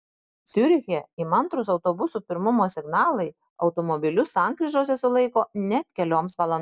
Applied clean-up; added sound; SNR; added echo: none; none; none; none.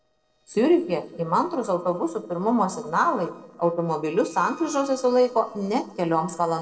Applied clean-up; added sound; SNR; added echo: neural separator model SepFormer DNS4.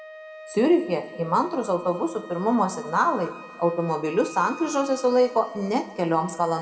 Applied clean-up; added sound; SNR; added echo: none; Wind instrument, woodwind instrument; 19 dB; reverberation time 1.5 s.